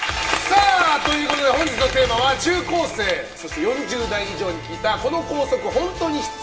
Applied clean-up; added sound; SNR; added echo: none; Accelerating, revving, vroom / Car; 19 dB; reverberation time 1.4 s.